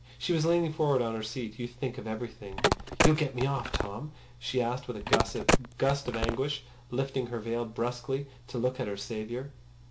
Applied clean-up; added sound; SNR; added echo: none; Telephone; -3 dB; none.